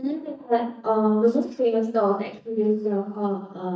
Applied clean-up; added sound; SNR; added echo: neural mask model DeepFilterNet 3.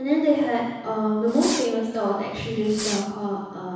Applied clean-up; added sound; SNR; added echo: none; Fireworks; 12 dB; reverberation time 1.1 s.